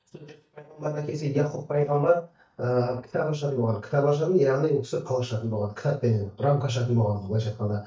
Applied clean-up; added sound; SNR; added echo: neural mask model DeepFilterNet 3.